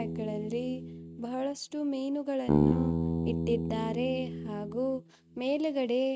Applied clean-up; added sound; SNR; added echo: neural mask model RNNoise.